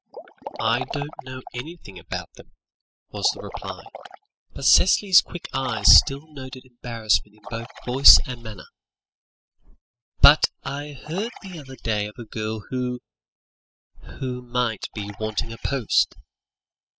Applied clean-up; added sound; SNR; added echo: classical method spectral subtraction.